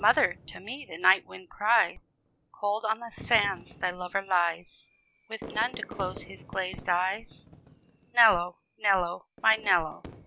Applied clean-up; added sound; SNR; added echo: none; Fireworks; 19 dB; none.